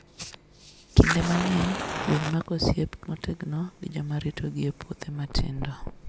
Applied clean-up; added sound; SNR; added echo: none; Fire; 7 dB; none.